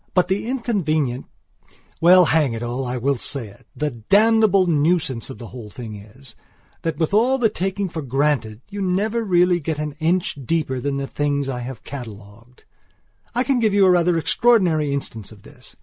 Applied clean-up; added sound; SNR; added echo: none; none; none; none.